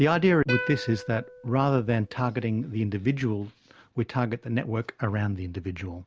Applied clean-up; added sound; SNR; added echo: none; Plucked string instrument; 11 dB; none.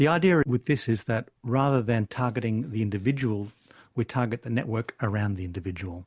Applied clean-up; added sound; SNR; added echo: neural mask model Resemble Enhance denoiser.